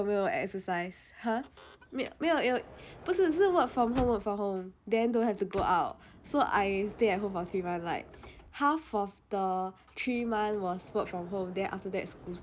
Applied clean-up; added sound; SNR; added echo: none; Chink, clink + Sliding door / Motor vehicle (road); 17 dB; none.